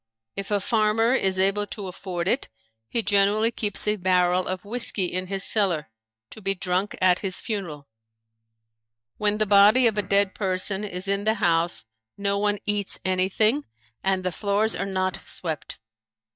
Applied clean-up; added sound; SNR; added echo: neural mask model DeepFilterNet 3.